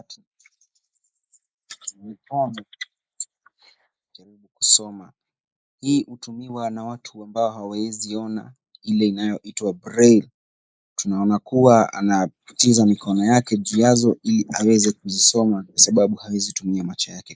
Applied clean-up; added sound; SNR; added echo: neural mask model Resemble Enhance denoiser.